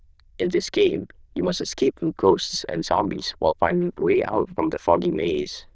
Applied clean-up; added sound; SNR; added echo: neural diffusion model UNIVERSE++.